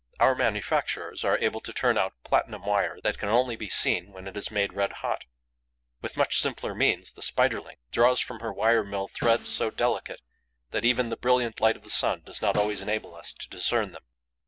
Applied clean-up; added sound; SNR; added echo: none; Snare drum; 16 dB; none.